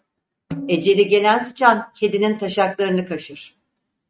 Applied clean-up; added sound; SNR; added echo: neural mask model RNNoise.